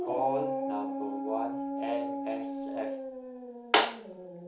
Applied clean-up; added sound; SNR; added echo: none; Dog; 2 dB; reverberation time 0.4 s.